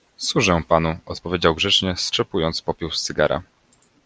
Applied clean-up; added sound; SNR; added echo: none; none; none; none.